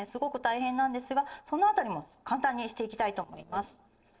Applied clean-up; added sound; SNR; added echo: neural separator model SepFormer DNS4.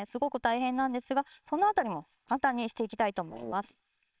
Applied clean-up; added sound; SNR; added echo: neural separator model SepFormer WHAMR!.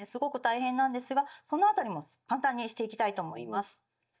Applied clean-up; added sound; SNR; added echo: neural mask model DeepFilterNet 3.